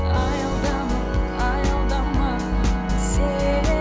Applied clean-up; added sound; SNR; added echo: none; Organ; 7 dB; none.